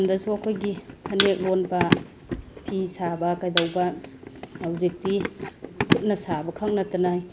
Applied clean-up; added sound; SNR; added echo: none; Thump, thud + Run; 4 dB; none.